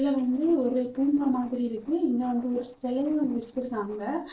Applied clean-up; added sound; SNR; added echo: neural separator model SepFormer DNS4.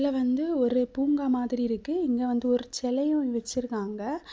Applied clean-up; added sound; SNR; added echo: none; none; none; none.